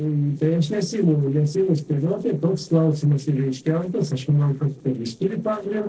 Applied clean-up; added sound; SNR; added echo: neural separator model SepFormer DNS4.